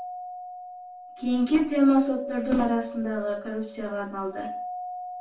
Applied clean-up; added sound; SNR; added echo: none; Doorbell; 11 dB; reverberation time 0.3 s.